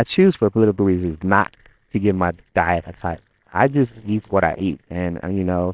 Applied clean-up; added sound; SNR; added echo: neural separator model SepFormer WHAMR!.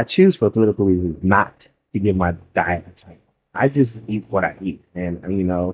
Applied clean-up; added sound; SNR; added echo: neural mask model DeepFilterNet 3.